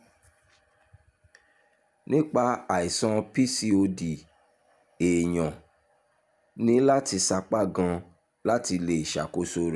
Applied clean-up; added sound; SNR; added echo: none; none; none; none.